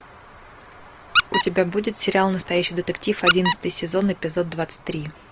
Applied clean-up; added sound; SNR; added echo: none; Squeak; 2 dB; none.